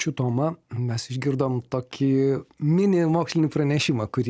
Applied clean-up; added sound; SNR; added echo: none; none; none; none.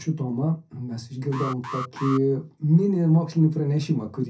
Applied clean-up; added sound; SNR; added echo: none; Alarm; 12 dB; reverberation time 0.3 s.